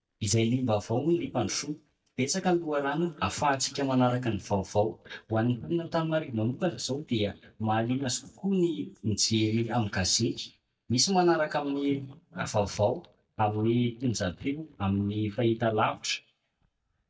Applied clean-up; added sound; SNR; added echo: neural mask model DeepFilterNet 3.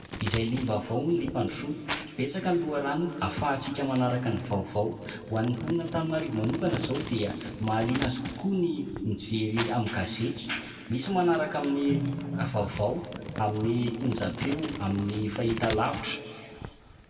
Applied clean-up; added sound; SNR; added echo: none; Crumpling, crinkling; 11 dB; reverberation time 2.0 s.